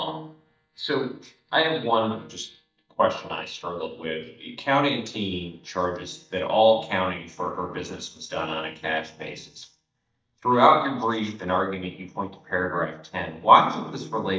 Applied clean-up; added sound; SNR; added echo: neural mask model DeepFilterNet 3.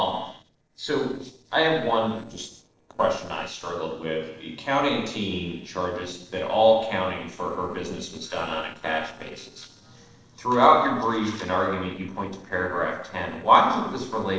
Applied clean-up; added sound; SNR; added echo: neural separator model SepFormer DNS4.